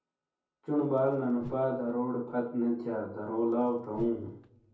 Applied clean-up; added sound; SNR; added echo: none; Whoosh, swoosh, swish; 18 dB; reverberation time 0.6 s.